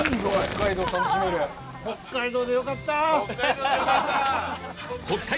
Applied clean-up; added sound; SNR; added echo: none; Fire; 11 dB; none.